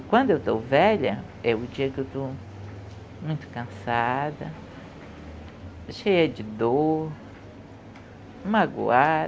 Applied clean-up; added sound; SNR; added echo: none; none; none; none.